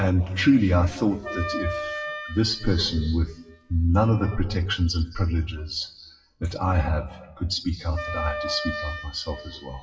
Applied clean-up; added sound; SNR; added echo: classical method WPE with log-MMSE.